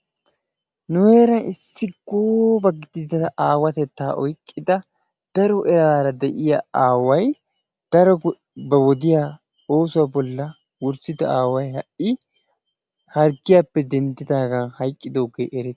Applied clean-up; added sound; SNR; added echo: none; none; none; none.